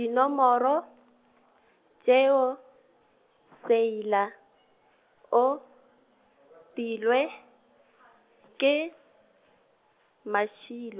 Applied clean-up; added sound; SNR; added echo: none; none; none; none.